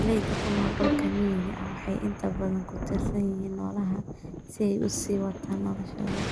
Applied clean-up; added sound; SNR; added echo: none; Bowed string instrument + Thunder; 3 dB; none.